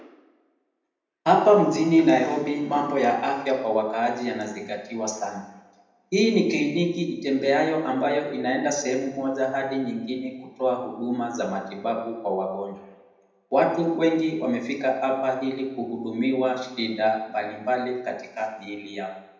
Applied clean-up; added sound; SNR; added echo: none; none; none; reverberation time 0.8 s.